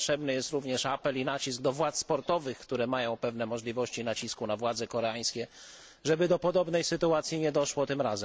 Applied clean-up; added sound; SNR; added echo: none; none; none; none.